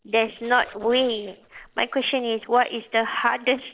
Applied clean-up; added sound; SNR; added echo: neural separator model SepFormer DNS4.